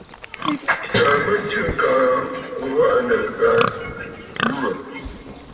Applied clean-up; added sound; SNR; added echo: none; Livestock, farm animals, working animals; 9 dB; reverberation time 2.0 s.